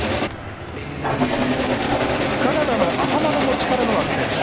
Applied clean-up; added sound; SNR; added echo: none; Engine starting; -2 dB; none.